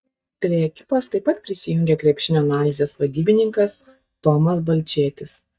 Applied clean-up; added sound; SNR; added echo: neural mask model DeepFilterNet 3.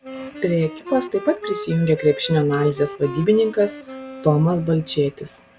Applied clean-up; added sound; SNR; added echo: none; Wind instrument, woodwind instrument; 13 dB; none.